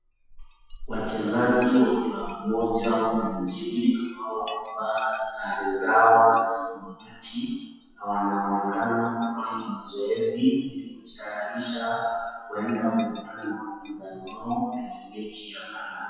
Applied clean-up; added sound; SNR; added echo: classical method WPE with log-MMSE.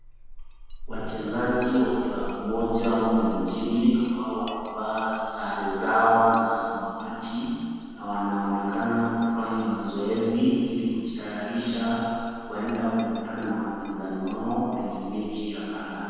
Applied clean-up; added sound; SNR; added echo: none; Chink, clink; 14 dB; reverberation time 2.1 s.